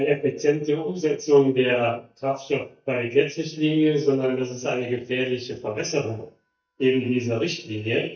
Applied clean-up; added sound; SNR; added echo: neural mask model DeepFilterNet 3.